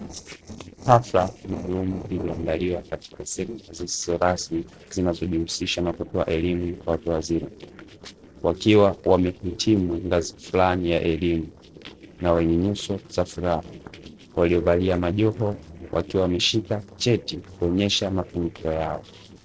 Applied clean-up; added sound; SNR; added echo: neural separator model SepFormer DNS4.